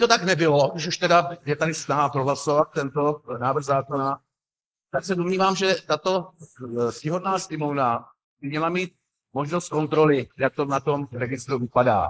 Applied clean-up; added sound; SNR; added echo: neural mask model Resemble Enhance denoiser.